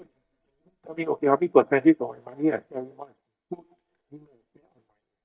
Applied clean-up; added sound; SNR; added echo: neural mask model DeepFilterNet 3.